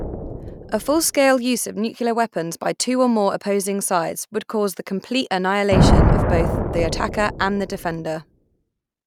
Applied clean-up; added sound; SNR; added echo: none; Thunder; 2 dB; none.